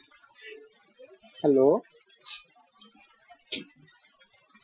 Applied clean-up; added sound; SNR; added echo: classical method Wiener filter.